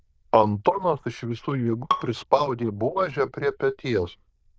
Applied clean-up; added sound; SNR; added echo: neural diffusion model UNIVERSE++.